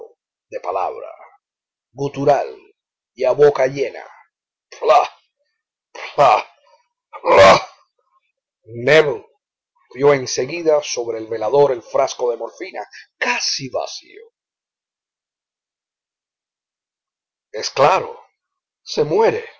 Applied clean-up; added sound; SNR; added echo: none; none; none; none.